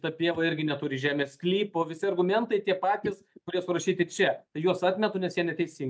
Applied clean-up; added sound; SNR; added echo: none; none; none; none.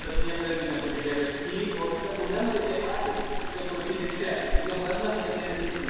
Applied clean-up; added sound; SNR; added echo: none; Chatter / Stream; 1 dB; reverberation time 1.9 s.